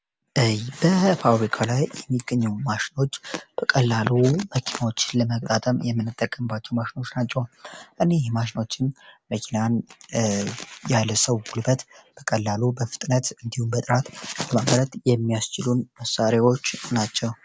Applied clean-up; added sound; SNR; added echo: none; none; none; none.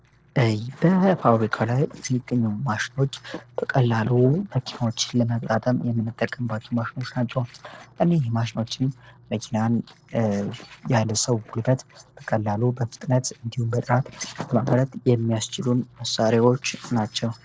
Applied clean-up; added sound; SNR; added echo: neural separator model SepFormer DNS4.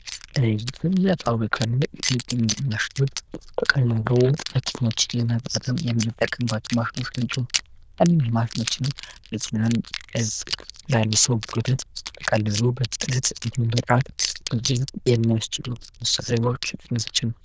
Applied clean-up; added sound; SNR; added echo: neural diffusion model UNIVERSE++.